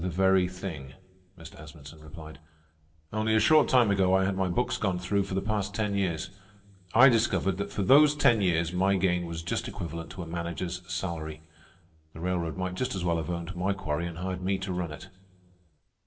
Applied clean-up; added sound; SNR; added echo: none; none; none; reverberation time 0.9 s.